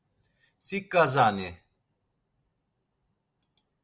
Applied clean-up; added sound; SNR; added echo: none; none; none; none.